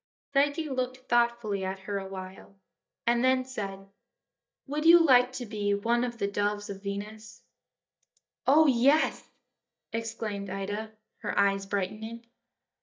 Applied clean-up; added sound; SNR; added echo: neural mask model DeepFilterNet 3.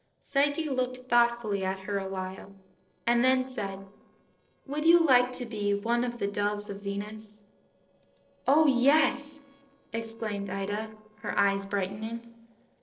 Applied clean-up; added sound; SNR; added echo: neural separator model SepFormer DNS4.